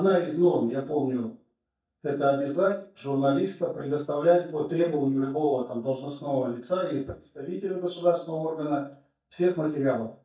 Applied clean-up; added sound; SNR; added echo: neural mask model DeepFilterNet 3.